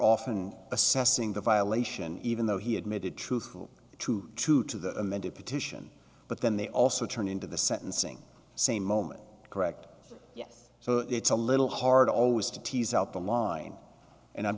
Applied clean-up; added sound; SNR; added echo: none; none; none; none.